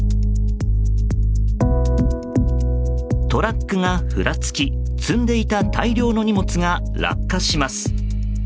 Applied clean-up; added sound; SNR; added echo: none; none; none; none.